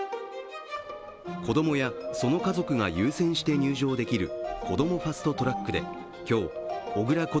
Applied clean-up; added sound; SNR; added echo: none; none; none; none.